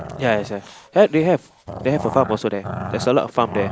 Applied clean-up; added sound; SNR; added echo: none; Growling; 12 dB; none.